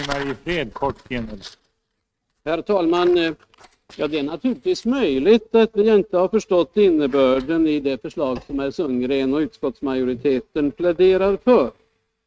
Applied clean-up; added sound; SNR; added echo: neural mask model RNNoise.